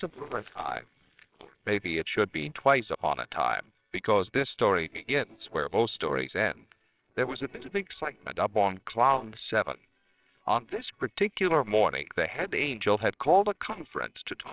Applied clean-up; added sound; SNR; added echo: neural separator model SepFormer WHAMR!.